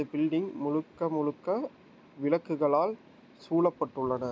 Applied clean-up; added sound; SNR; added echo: none; none; none; none.